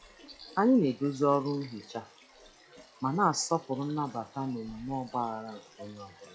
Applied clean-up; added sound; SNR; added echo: classical method log-MMSE.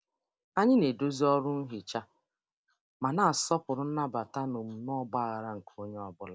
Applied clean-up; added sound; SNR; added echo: none; none; none; none.